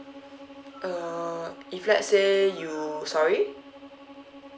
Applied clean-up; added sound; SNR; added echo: none; Bowed string instrument; 18 dB; none.